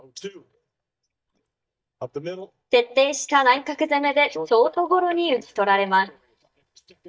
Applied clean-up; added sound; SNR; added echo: neural mask model DeepFilterNet 3.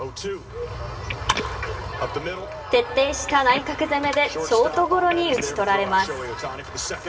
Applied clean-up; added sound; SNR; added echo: none; Telephone; 12 dB; reverberation time 2.8 s.